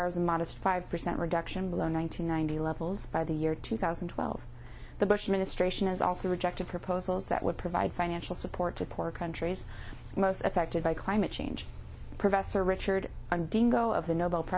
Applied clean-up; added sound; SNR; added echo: none; Buzz; 14 dB; none.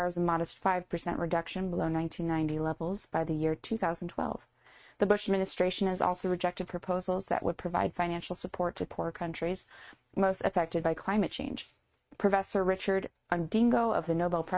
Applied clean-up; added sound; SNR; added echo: neural mask model RNNoise.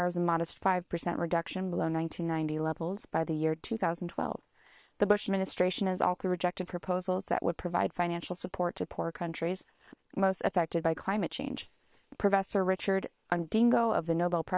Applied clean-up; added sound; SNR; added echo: neural separator model SepFormer WHAM!.